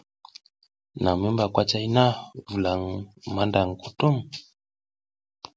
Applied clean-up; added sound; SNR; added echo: none; none; none; none.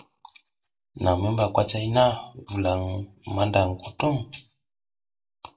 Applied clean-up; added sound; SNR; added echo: none; none; none; reverberation time 0.2 s.